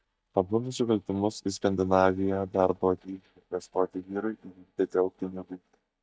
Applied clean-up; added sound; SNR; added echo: neural mask model DeepFilterNet 3.